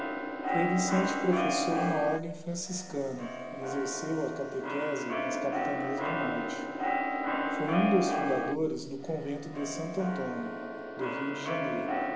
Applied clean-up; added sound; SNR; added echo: none; Keyboard (musical); 0 dB; reverberation time 2.0 s.